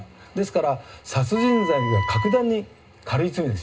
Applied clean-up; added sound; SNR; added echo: none; Wind instrument, woodwind instrument; 7 dB; reverberation time 0.2 s.